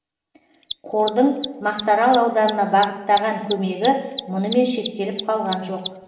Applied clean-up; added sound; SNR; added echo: none; Mechanisms; 14 dB; reverberation time 1.0 s.